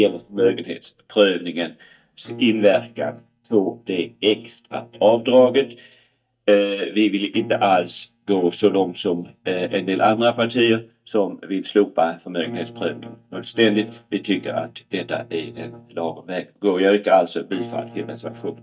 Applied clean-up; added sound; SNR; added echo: neural mask model DeepFilterNet 3.